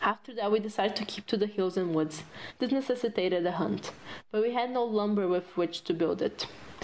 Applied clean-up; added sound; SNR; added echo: none; none; none; none.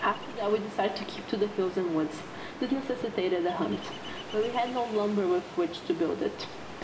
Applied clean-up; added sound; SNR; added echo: none; Ocean; 12 dB; reverberation time 0.7 s.